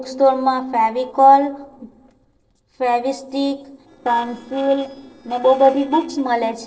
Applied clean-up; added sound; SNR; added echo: neural separator model SepFormer DNS4.